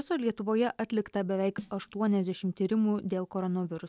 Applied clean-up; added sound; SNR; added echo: none; Snare drum; 19 dB; none.